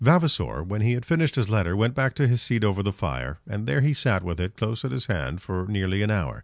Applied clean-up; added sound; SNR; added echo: none; none; none; none.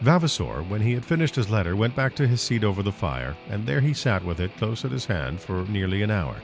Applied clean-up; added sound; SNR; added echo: none; Guitar; 20 dB; none.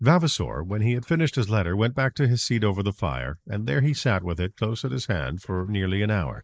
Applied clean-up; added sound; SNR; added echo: neural mask model Resemble Enhance denoiser.